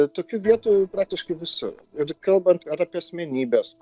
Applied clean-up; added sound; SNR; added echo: neural separator model SepFormer DNS4.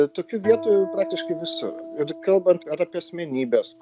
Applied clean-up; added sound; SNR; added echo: none; Acoustic guitar; 13 dB; none.